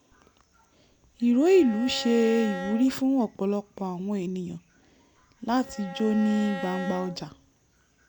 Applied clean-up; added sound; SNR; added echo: none; Bowed string instrument; 12 dB; none.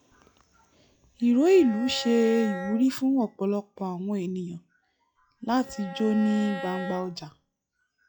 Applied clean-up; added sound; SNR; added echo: classical method log-MMSE.